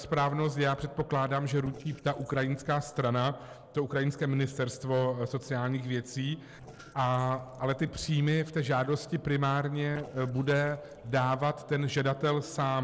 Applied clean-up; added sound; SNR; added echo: neural separator model SepFormer DNS4.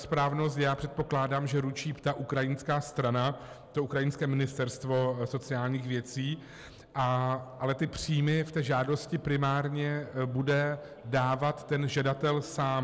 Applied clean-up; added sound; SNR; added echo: none; none; none; none.